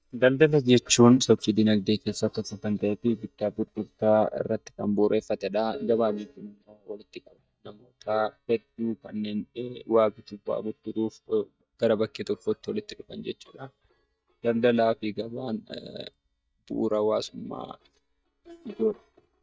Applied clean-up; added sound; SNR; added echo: neural mask model DeepFilterNet 3.